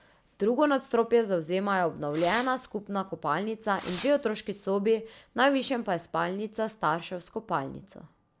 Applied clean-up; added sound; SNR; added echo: none; Fireworks; 7 dB; none.